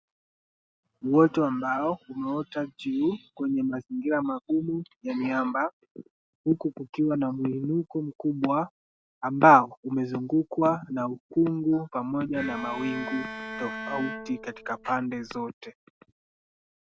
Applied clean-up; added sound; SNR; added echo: none; Bowed string instrument; 10 dB; none.